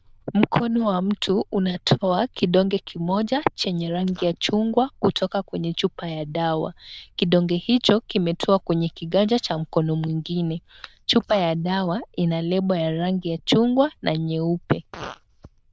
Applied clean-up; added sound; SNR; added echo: neural diffusion model UNIVERSE++.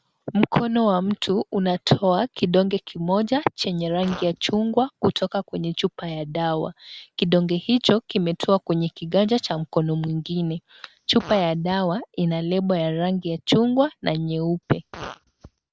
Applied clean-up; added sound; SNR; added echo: none; Fart; 20 dB; none.